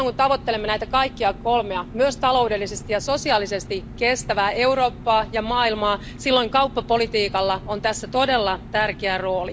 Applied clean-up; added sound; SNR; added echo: none; Engine; 14 dB; none.